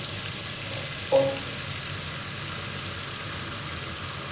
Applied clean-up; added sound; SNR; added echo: none; Fill (with liquid) / Trickle, dribble / Sink (filling or washing); 1 dB; reverberation time 0.6 s.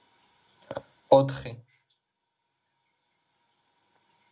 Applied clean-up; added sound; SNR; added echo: none; none; none; none.